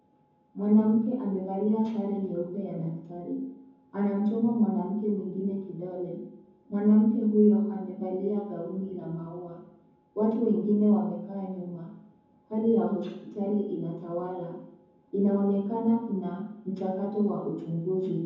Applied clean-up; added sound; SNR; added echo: none; none; none; reverberation time 0.9 s.